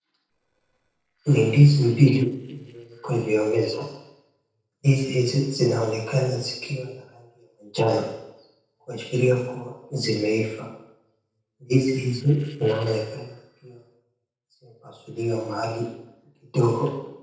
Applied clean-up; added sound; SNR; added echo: neural separator model SepFormer DNS4.